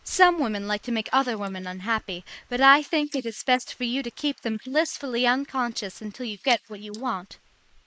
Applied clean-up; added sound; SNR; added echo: neural mask model Resemble Enhance denoiser.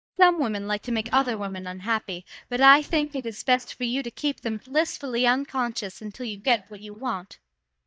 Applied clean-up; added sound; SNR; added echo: neural mask model DeepFilterNet 3.